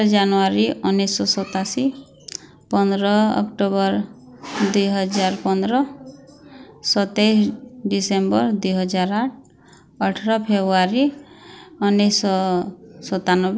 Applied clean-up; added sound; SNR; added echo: none; none; none; none.